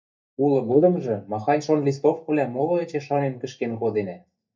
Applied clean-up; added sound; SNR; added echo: neural mask model DeepFilterNet 3.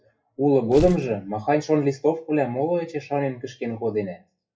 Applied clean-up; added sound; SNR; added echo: classical method WPE with log-MMSE.